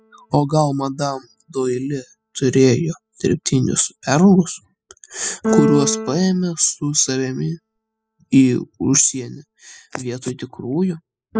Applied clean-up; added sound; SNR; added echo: classical method spectral subtraction.